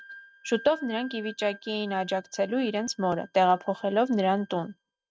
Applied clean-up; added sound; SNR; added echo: neural mask model RNNoise.